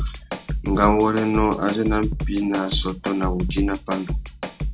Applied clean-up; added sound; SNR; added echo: none; Drum kit; 4 dB; none.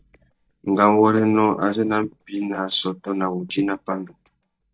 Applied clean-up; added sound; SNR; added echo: neural mask model DeepFilterNet 3.